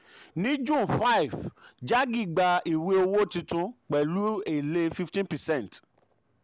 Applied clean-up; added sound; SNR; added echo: none; none; none; none.